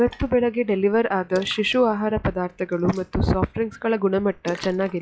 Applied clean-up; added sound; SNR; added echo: classical method log-MMSE.